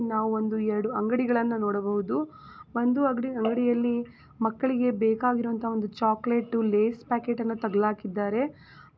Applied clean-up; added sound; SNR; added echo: none; none; none; none.